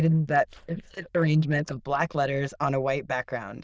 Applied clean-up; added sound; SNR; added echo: neural diffusion model UNIVERSE++.